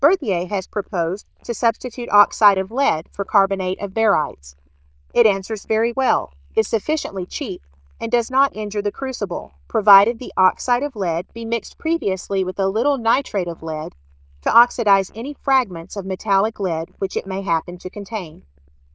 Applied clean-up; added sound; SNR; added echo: neural diffusion model UNIVERSE++.